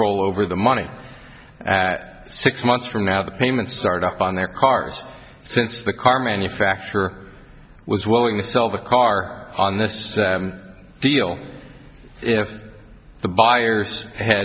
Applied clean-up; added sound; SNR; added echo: none; none; none; none.